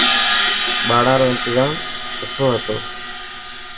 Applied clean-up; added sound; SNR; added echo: none; Crash cymbal; 0 dB; reverberation time 1.1 s.